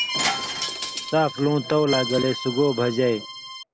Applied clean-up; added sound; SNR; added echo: none; Accordion + Shatter; 6 dB; none.